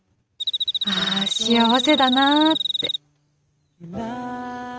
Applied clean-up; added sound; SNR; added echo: neural mask model RNNoise.